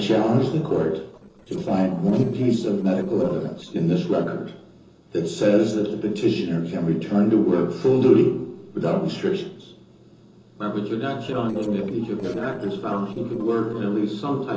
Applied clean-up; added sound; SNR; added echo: neural separator model SepFormer DNS4.